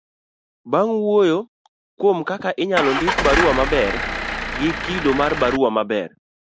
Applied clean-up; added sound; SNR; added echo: none; Engine starting / Car; 2 dB; none.